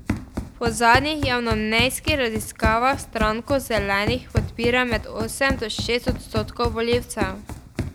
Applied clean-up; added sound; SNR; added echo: none; Run; 6 dB; none.